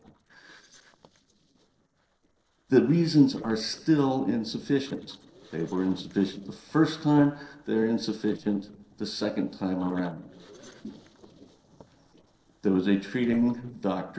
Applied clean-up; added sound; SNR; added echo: neural separator model SepFormer DNS4.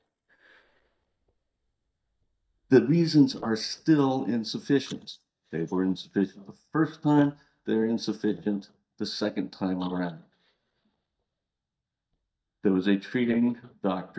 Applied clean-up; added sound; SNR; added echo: neural mask model DeepFilterNet 3.